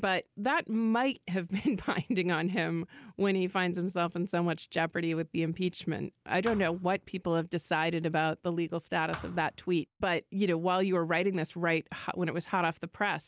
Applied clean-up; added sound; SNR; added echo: none; Thump, thud; 17 dB; none.